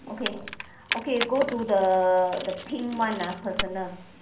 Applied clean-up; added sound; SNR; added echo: none; Keys jangling; 9 dB; reverberation time 0.6 s.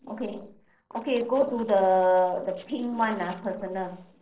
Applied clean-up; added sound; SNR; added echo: neural separator model SepFormer DNS4.